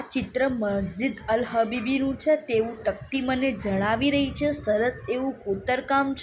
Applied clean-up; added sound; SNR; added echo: none; none; none; none.